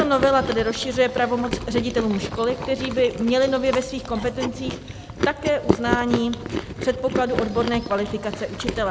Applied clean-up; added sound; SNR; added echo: none; Chewing, mastication; 6 dB; none.